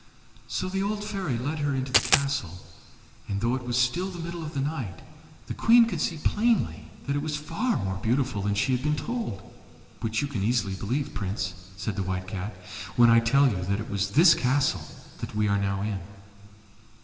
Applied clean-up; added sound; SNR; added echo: none; Coin (dropping); -2 dB; reverberation time 1.9 s.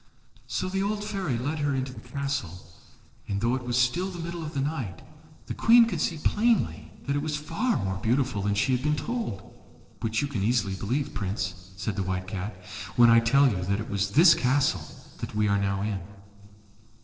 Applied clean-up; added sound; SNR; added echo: neural separator model SepFormer DNS4.